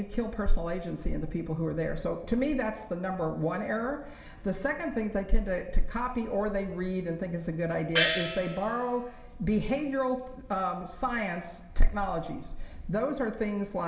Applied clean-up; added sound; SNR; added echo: none; Gong; 3 dB; reverberation time 1.7 s.